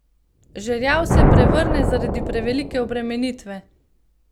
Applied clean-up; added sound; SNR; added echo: none; Thunder; -4 dB; none.